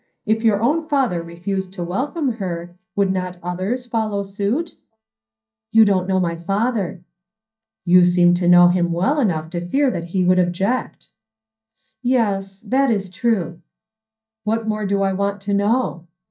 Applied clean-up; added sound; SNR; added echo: neural mask model DeepFilterNet 3.